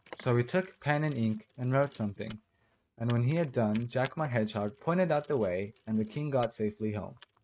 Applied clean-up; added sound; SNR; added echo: neural mask model RNNoise.